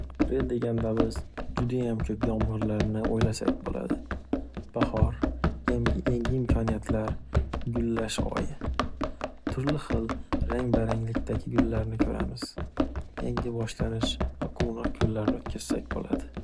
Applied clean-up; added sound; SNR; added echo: none; Run; -2 dB; none.